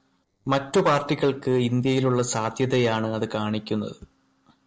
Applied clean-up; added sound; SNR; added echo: neural separator model SepFormer DNS4.